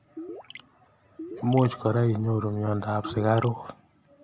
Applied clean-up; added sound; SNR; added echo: none; Gurgling; 14 dB; none.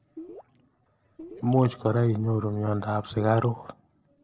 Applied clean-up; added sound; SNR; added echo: neural separator model SepFormer DNS4.